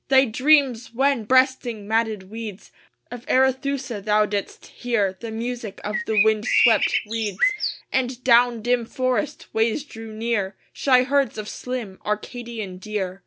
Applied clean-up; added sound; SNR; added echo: none; Bird; 1 dB; none.